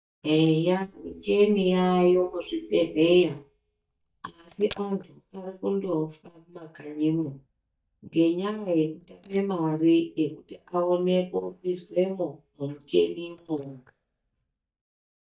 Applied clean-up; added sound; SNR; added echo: neural mask model DeepFilterNet 3.